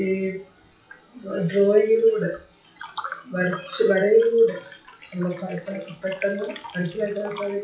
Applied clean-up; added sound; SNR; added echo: classical method WPE with log-MMSE.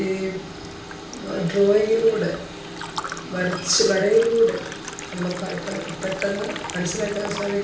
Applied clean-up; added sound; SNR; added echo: none; Liquid; 14 dB; reverberation time 0.5 s.